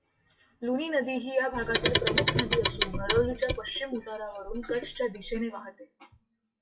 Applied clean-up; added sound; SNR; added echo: classical method WPE with log-MMSE.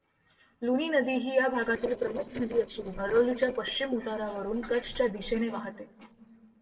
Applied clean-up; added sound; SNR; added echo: neural separator model SepFormer DNS4.